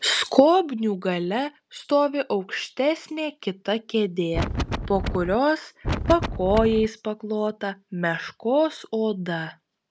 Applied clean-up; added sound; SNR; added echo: none; Wind; 3 dB; none.